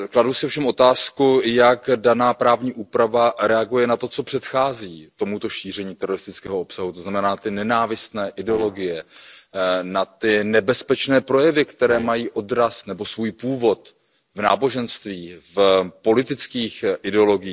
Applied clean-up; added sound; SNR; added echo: neural separator model SepFormer DNS4.